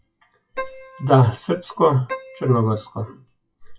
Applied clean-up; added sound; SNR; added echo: classical method WPE with log-MMSE.